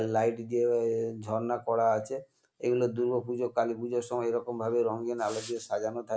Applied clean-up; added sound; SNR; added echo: none; none; none; none.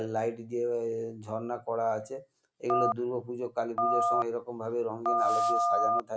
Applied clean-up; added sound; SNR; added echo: none; Telephone; -4 dB; none.